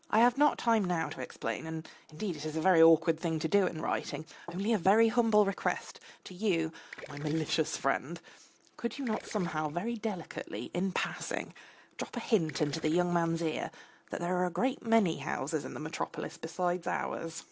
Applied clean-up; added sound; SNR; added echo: none; Gurgling; 20 dB; none.